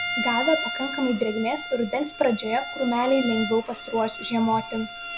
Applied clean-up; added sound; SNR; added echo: none; Bowed string instrument; 7 dB; none.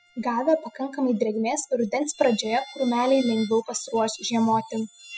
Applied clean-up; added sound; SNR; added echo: classical method spectral subtraction.